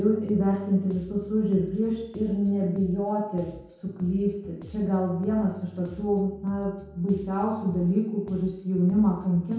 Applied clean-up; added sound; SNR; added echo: none; Bass guitar; 20 dB; reverberation time 0.8 s.